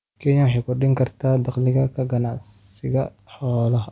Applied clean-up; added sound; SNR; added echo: none; none; none; none.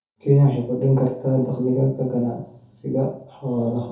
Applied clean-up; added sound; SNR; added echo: none; none; none; reverberation time 0.5 s.